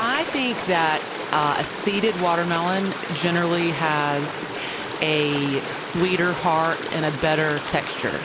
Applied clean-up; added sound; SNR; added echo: none; Stream; 7 dB; none.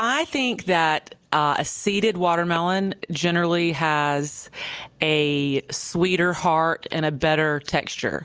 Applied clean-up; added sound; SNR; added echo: none; none; none; none.